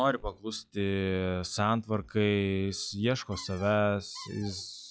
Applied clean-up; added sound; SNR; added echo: classical method log-MMSE.